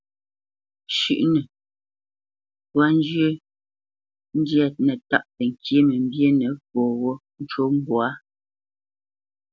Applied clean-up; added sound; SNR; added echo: none; none; none; none.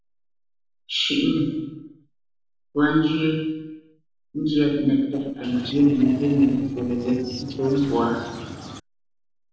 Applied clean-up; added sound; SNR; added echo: neural separator model SepFormer DNS4.